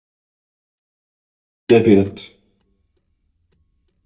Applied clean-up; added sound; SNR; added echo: neural mask model DeepFilterNet 3.